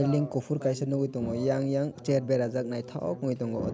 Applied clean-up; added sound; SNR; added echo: none; none; none; none.